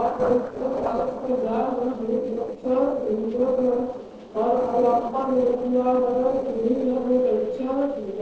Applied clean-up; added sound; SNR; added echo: neural separator model SepFormer DNS4.